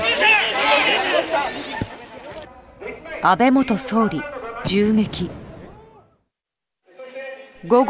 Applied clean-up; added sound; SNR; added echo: none; none; none; none.